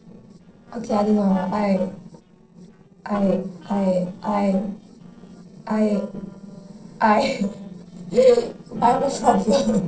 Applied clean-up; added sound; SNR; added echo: neural separator model SepFormer DNS4.